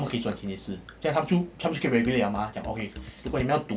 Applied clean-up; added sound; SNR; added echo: none; Musical instrument; 17 dB; none.